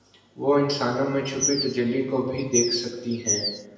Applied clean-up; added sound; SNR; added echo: none; Bird vocalization, bird call, bird song; 3 dB; reverberation time 0.9 s.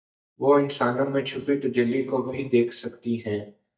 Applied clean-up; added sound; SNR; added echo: neural mask model DeepFilterNet 3.